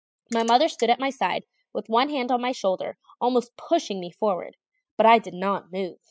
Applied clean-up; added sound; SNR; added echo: classical method spectral subtraction.